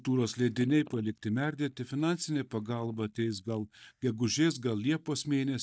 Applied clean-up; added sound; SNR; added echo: neural mask model DeepFilterNet 3.